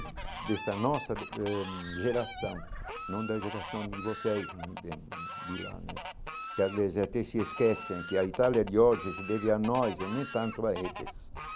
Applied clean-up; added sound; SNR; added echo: none; Fowl; 10 dB; none.